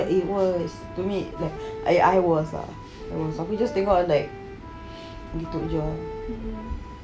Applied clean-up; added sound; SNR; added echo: none; Accordion; 13 dB; none.